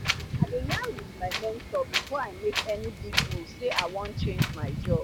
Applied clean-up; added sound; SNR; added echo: none; Wind; -3 dB; none.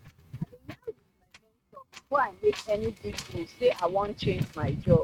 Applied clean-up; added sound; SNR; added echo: neural mask model RNNoise.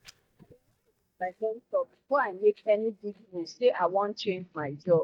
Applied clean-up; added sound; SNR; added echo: neural mask model DeepFilterNet 3.